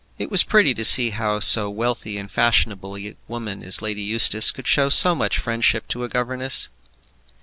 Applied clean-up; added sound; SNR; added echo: none; none; none; none.